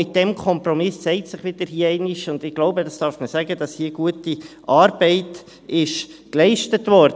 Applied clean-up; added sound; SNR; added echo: none; none; none; none.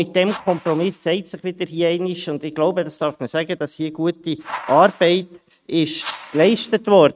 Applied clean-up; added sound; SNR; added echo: neural mask model RNNoise.